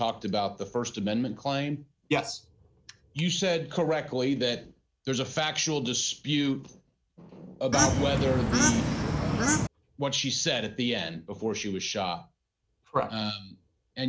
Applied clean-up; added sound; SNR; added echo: none; Bird / Fowl; -5 dB; none.